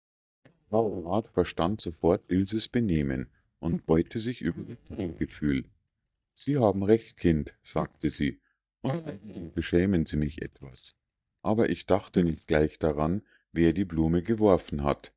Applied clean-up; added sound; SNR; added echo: neural mask model DeepFilterNet 3.